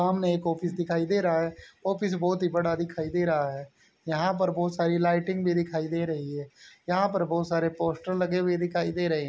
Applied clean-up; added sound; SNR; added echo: none; none; none; none.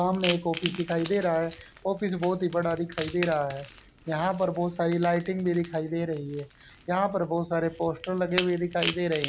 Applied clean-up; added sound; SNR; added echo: none; Crack / Crackle; 7 dB; none.